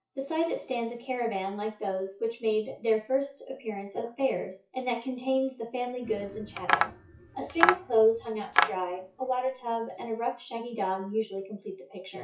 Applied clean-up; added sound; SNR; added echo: classical method WPE with log-MMSE.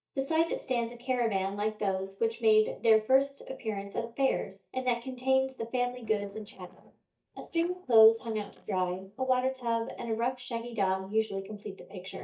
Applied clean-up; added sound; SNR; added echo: neural mask model DeepFilterNet 3.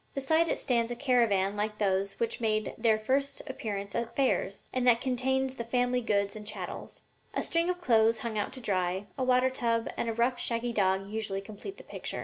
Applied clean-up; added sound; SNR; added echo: none; none; none; none.